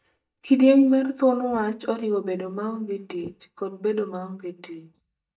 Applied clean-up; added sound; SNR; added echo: neural mask model DeepFilterNet 3.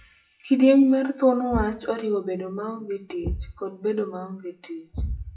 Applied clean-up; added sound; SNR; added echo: classical method WPE with log-MMSE.